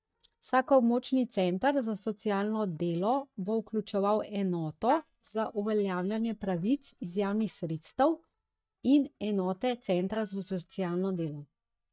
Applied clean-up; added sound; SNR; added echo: neural mask model DeepFilterNet 3.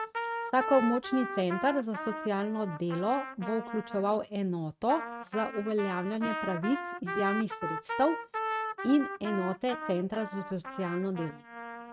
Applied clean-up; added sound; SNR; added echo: neural mask model RNNoise.